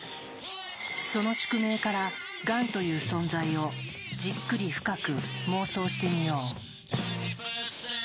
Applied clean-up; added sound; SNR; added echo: none; none; none; none.